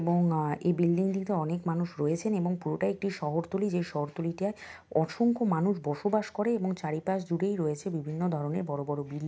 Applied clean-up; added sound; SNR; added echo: none; none; none; none.